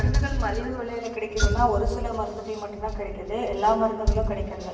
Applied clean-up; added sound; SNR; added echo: none; Bell; 17 dB; reverberation time 1.3 s.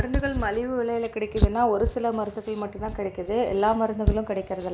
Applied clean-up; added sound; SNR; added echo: none; none; none; none.